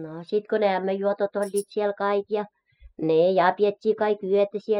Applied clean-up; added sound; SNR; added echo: classical method spectral subtraction.